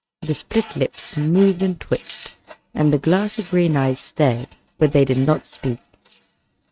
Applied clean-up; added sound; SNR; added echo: neural mask model RNNoise.